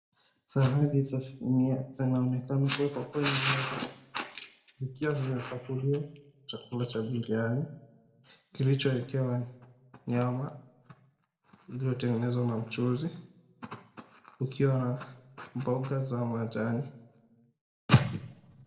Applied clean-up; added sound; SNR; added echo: none; none; none; reverberation time 0.6 s.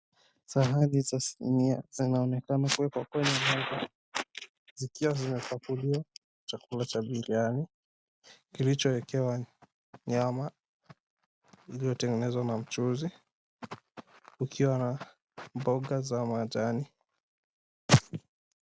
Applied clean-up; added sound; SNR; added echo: none; none; none; none.